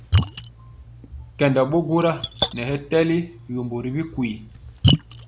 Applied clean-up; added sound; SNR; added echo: none; Splash, splatter; 2 dB; none.